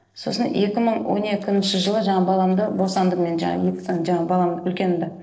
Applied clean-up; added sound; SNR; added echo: neural separator model SepFormer DNS4.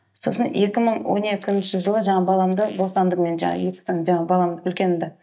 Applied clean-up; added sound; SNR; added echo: neural mask model DeepFilterNet 3.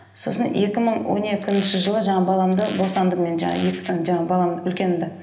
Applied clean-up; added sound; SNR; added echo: none; Squeak; 16 dB; reverberation time 0.8 s.